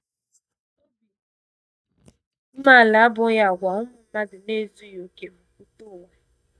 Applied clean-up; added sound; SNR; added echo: neural mask model DeepFilterNet 3.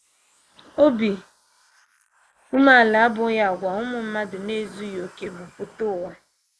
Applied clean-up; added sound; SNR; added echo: neural mask model Resemble Enhance denoiser.